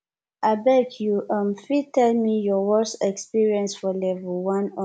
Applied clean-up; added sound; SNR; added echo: none; none; none; none.